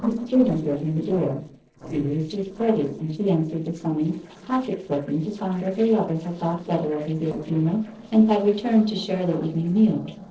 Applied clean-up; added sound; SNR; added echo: neural separator model SepFormer DNS4.